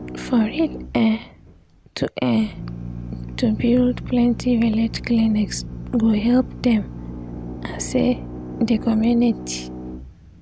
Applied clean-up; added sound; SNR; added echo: none; Drill; 11 dB; none.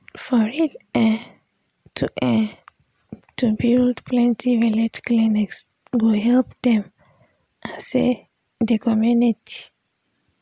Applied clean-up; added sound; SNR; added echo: none; none; none; none.